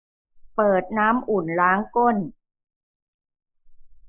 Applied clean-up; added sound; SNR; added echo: neural mask model Resemble Enhance denoiser.